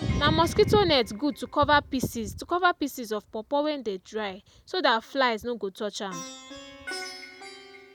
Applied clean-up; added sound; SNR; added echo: none; Plucked string instrument; 18 dB; none.